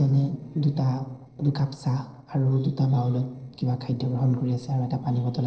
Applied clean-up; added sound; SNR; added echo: neural separator model SepFormer DNS4.